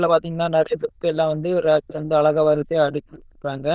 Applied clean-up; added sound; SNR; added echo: neural diffusion model UNIVERSE++.